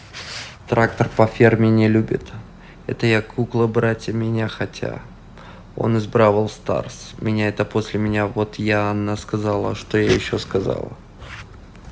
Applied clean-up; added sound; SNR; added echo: none; none; none; none.